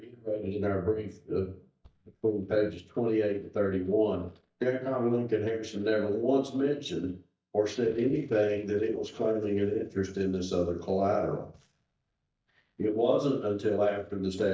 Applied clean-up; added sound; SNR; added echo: neural mask model DeepFilterNet 3.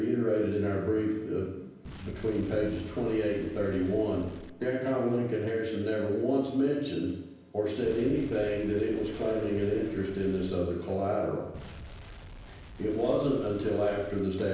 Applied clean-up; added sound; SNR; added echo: none; Explosion; 16 dB; reverberation time 0.9 s.